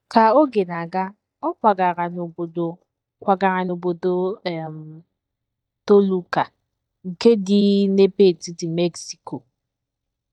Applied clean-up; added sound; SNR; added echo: neural mask model DeepFilterNet 3.